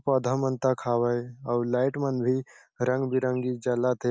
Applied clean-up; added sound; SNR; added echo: none; none; none; none.